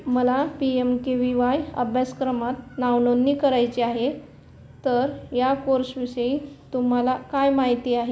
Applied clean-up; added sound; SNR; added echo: none; none; none; none.